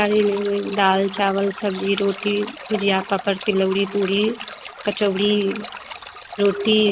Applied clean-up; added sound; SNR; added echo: none; Stream; 15 dB; none.